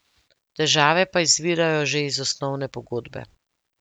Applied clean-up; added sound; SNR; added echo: none; none; none; none.